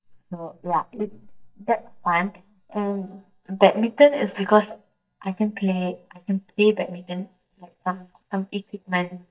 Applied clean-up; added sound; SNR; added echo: neural mask model DeepFilterNet 3.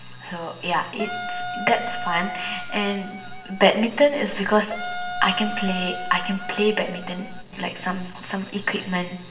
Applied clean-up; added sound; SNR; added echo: none; Wind instrument, woodwind instrument; 9 dB; reverberation time 0.9 s.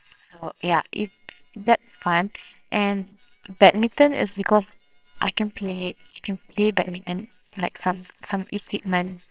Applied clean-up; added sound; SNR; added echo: neural separator model SepFormer WHAMR!.